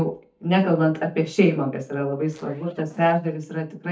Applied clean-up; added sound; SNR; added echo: neural mask model DeepFilterNet 3.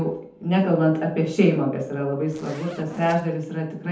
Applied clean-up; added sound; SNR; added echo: none; Zipper (clothing); 17 dB; reverberation time 0.6 s.